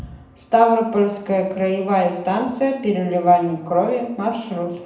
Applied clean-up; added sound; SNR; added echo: none; none; none; reverberation time 0.7 s.